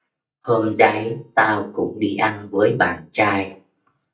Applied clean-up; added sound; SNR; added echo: neural mask model DeepFilterNet 3.